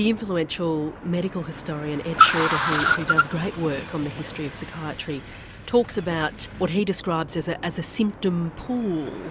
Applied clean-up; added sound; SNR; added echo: none; Car; 2 dB; none.